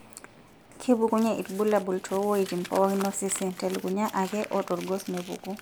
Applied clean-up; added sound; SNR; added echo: none; Crumpling, crinkling; 17 dB; none.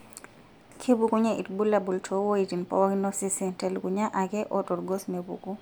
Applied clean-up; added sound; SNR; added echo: none; none; none; none.